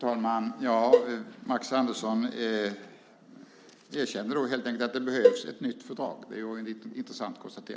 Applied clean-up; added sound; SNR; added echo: none; Cowbell; -3 dB; none.